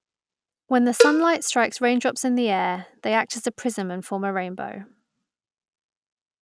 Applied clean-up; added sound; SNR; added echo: neural mask model RNNoise.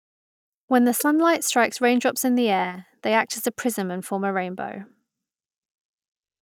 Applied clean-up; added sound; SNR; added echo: neural mask model DeepFilterNet 3.